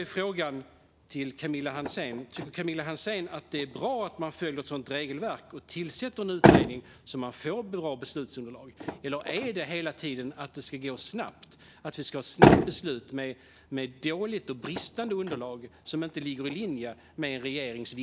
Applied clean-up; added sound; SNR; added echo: none; Motor vehicle (road); -3 dB; none.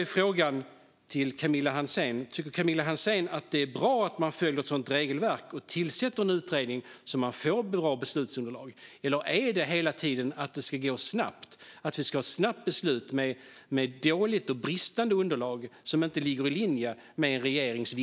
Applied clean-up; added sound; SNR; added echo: none; none; none; none.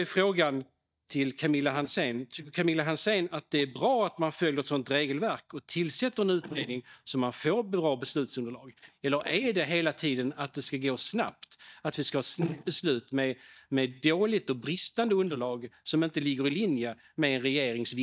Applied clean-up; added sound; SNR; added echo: neural mask model DeepFilterNet 3.